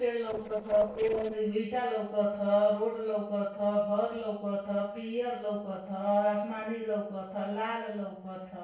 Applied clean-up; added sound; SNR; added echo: neural separator model SepFormer DNS4.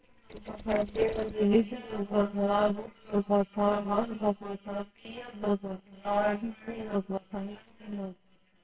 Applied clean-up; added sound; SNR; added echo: neural separator model SepFormer WHAMR!.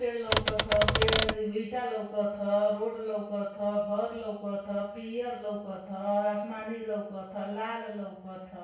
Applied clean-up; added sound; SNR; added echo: none; Typewriter; -3 dB; reverberation time 0.6 s.